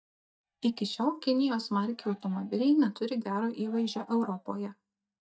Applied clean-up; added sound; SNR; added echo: neural mask model DeepFilterNet 3.